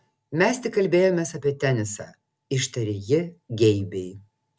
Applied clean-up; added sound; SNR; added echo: none; none; none; none.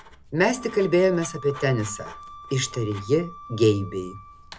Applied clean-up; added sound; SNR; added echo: none; Writing + Wind instrument, woodwind instrument; 17 dB; none.